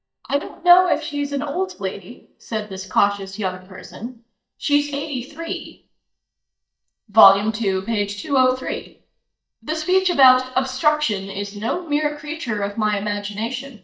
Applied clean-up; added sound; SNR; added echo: neural mask model DeepFilterNet 3.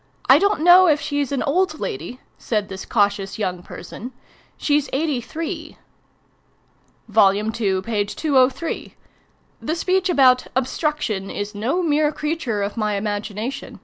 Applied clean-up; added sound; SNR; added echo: none; none; none; none.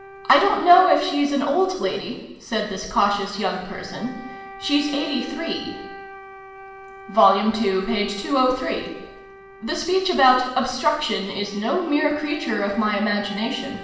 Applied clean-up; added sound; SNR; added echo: none; Wind instrument, woodwind instrument; 18 dB; reverberation time 1.0 s.